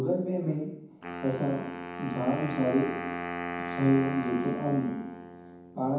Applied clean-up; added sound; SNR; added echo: none; Wind instrument, woodwind instrument; 8 dB; reverberation time 1.2 s.